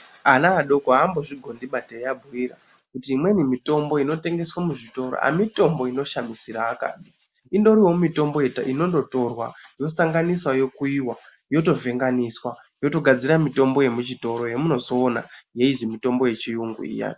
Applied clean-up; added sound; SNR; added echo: none; none; none; none.